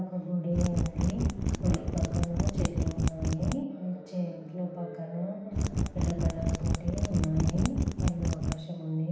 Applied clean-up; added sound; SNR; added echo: none; Mechanisms; -4 dB; reverberation time 0.9 s.